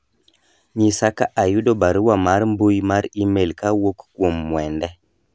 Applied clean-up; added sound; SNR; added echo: none; none; none; none.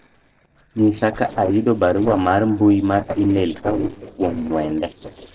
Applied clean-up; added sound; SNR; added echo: neural separator model SepFormer DNS4.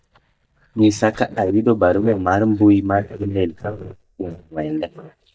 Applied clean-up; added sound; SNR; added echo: neural mask model DeepFilterNet 3.